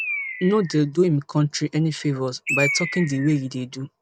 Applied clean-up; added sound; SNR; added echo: none; Bird; 9 dB; none.